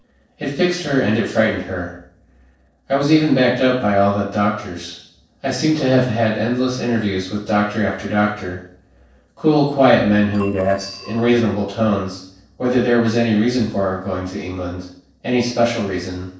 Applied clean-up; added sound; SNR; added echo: neural separator model SepFormer DNS4.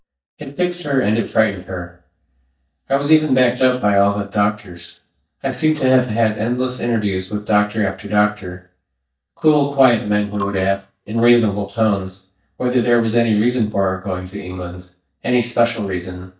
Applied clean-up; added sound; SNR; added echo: neural mask model DeepFilterNet 3.